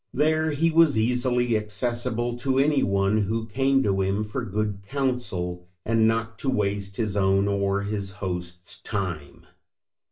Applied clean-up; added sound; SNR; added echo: none; none; none; reverberation time 0.3 s.